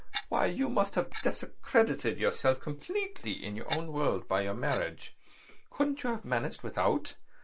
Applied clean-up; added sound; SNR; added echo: neural mask model Resemble Enhance denoiser.